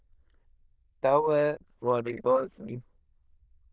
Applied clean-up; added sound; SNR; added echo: neural diffusion model UNIVERSE++.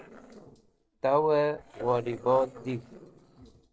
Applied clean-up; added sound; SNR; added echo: neural separator model SepFormer DNS4.